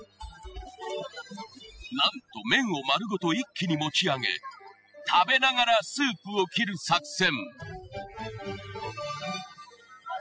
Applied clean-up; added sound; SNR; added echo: classical method spectral subtraction.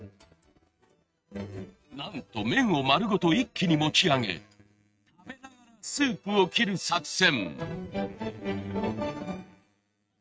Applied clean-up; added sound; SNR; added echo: neural mask model RNNoise.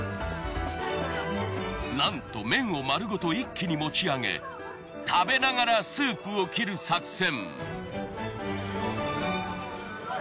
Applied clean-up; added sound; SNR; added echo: none; none; none; none.